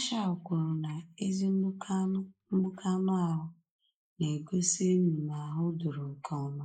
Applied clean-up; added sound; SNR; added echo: neural mask model Resemble Enhance denoiser.